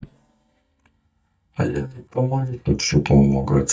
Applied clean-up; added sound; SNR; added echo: neural mask model DeepFilterNet 3.